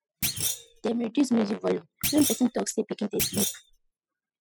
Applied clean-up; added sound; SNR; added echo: classical method spectral subtraction.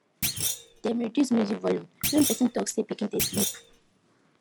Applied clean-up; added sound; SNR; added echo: none; Thump, thud; 4 dB; none.